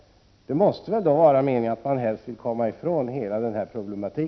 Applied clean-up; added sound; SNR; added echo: none; none; none; none.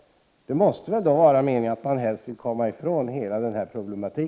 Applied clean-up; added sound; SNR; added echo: neural mask model Resemble Enhance denoiser.